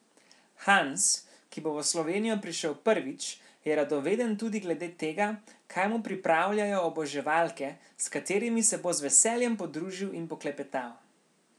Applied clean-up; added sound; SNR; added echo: none; none; none; none.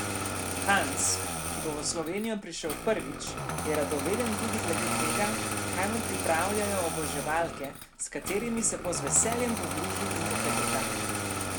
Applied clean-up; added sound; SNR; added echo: none; Engine starting; 0 dB; none.